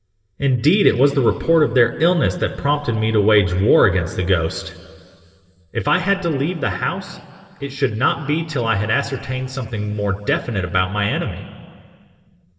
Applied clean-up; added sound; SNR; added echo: none; none; none; reverberation time 2.4 s.